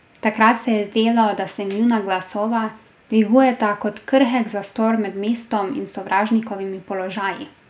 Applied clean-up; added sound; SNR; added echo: none; none; none; none.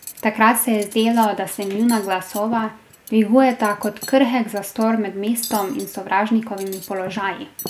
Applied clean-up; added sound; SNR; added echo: none; Cutlery, silverware; 18 dB; none.